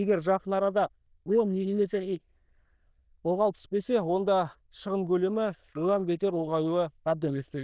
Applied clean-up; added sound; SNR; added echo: neural diffusion model UNIVERSE++.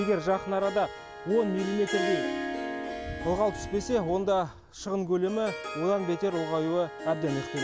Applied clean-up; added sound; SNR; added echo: none; Harp; 7 dB; none.